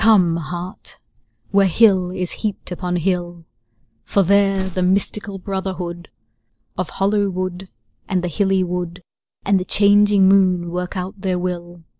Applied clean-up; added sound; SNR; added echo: neural separator model SepFormer DNS4.